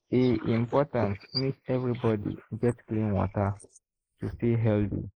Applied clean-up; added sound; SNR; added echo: neural mask model Resemble Enhance denoiser.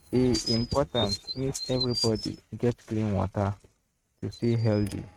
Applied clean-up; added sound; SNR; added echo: neural mask model RNNoise.